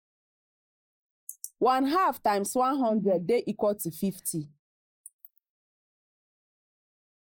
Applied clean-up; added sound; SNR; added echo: neural mask model Resemble Enhance denoiser.